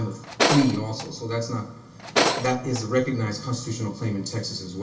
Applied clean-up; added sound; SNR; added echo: none; Tools; 1 dB; reverberation time 0.3 s.